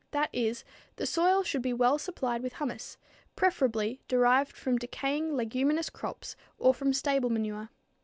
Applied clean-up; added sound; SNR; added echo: none; none; none; none.